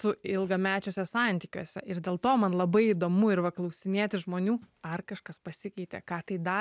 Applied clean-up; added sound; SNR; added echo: none; none; none; none.